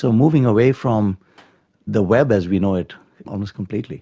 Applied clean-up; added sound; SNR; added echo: none; none; none; none.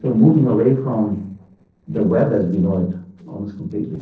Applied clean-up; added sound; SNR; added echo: neural separator model SepFormer DNS4.